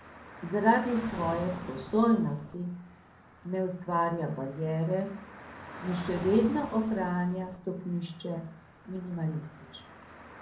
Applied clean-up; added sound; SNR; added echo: none; Traffic noise, roadway noise / Car; 14 dB; reverberation time 0.5 s.